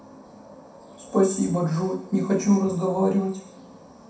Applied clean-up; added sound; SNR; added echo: none; none; none; reverberation time 0.6 s.